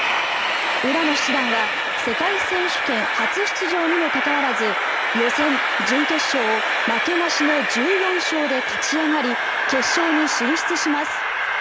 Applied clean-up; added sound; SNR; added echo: none; Train; -3 dB; none.